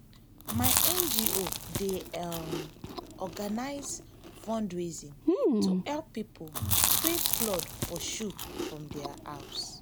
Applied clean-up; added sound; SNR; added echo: none; Chewing, mastication; -5 dB; none.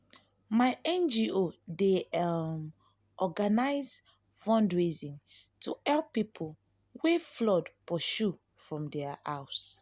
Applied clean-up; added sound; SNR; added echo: none; none; none; none.